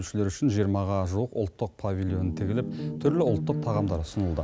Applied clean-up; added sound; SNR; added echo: none; Bass guitar; 5 dB; none.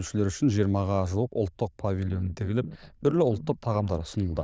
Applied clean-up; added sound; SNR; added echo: neural diffusion model UNIVERSE++.